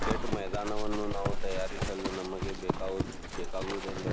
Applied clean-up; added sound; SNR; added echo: none; Livestock, farm animals, working animals; -4 dB; none.